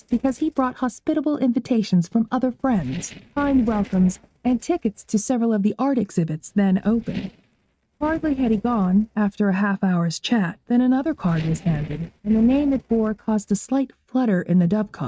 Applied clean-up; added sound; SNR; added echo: neural mask model RNNoise.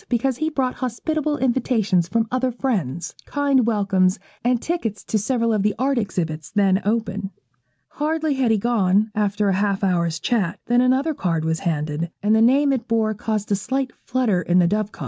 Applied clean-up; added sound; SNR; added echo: none; none; none; none.